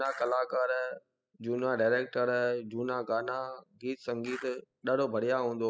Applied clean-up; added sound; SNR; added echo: classical method spectral subtraction.